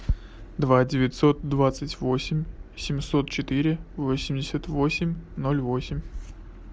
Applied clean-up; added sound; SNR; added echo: none; none; none; none.